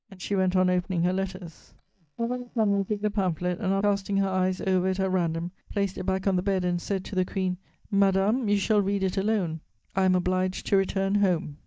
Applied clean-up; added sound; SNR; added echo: neural mask model DeepFilterNet 3.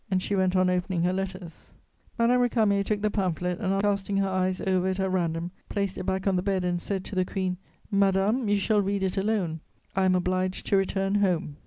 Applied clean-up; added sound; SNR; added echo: none; none; none; none.